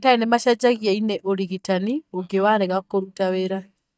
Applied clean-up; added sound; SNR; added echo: neural mask model DeepFilterNet 3.